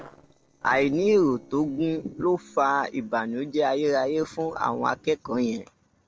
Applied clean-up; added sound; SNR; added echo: neural separator model SepFormer DNS4.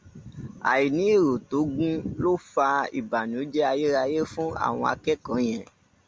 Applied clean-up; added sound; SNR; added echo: none; none; none; none.